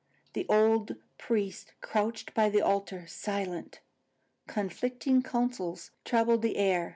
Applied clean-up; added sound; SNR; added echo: none; none; none; none.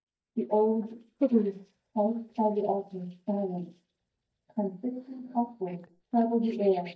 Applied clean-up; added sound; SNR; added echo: neural mask model DeepFilterNet 3.